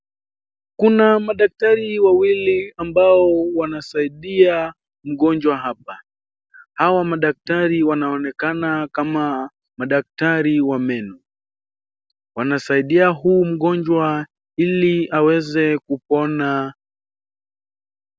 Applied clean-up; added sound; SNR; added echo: none; none; none; none.